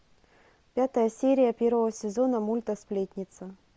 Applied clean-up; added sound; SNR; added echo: none; none; none; none.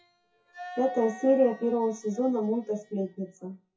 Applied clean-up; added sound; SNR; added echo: classical method WPE with log-MMSE.